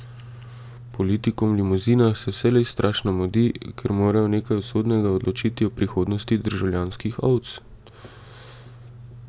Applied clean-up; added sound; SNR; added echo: none; none; none; none.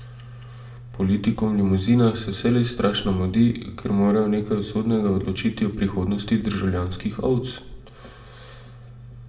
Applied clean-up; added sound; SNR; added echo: none; none; none; reverberation time 0.6 s.